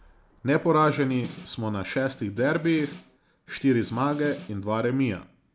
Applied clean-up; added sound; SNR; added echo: none; Snare drum; 19 dB; none.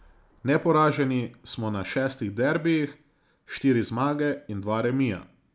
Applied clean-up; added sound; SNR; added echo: none; none; none; none.